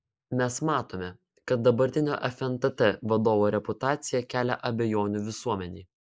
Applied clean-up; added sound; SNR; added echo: neural mask model Resemble Enhance denoiser.